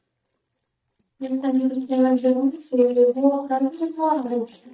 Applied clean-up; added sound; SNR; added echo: neural mask model DeepFilterNet 3.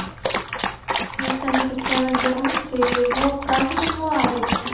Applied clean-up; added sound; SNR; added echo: none; Dog; 1 dB; reverberation time 0.9 s.